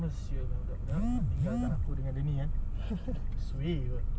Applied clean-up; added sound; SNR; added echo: none; none; none; none.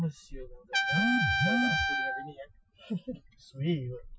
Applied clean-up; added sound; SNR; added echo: classical method Wiener filter.